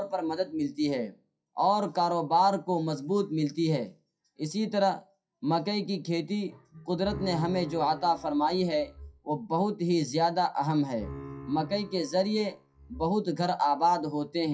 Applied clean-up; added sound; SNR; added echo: classical method WPE with log-MMSE.